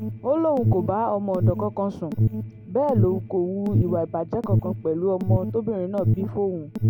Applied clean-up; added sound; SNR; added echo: none; Alarm; 0 dB; none.